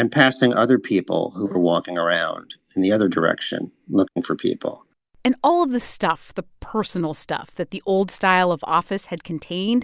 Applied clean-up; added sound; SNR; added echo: none; none; none; none.